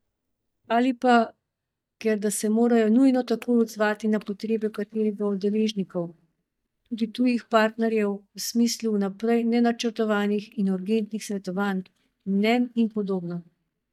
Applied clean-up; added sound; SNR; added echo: neural mask model DeepFilterNet 3.